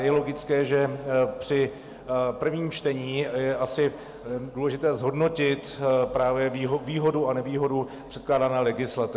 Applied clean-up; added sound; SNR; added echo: none; none; none; none.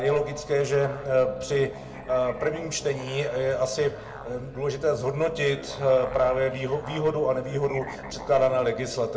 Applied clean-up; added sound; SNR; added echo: none; Musical instrument; 16 dB; reverberation time 0.2 s.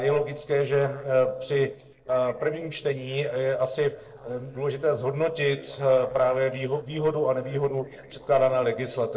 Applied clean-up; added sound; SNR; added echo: neural separator model SepFormer DNS4.